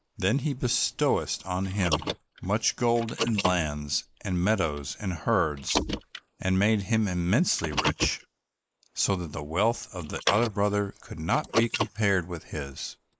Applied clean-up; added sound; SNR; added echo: neural mask model Resemble Enhance denoiser.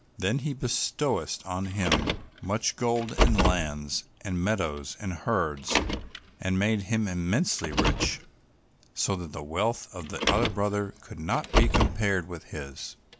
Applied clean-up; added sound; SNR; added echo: none; Car; 1 dB; none.